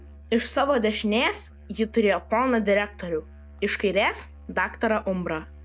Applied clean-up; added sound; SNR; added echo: none; Musical instrument; 20 dB; none.